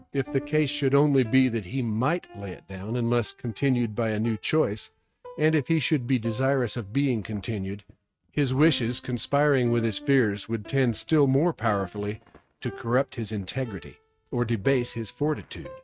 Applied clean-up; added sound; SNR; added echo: neural mask model RNNoise.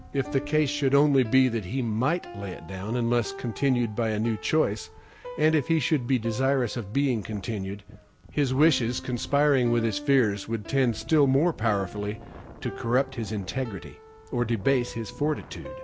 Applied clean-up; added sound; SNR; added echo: none; Wind + Piano; 16 dB; none.